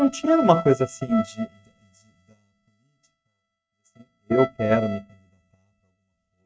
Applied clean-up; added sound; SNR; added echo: neural mask model RNNoise.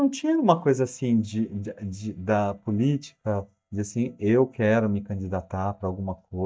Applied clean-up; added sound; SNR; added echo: neural mask model DeepFilterNet 3.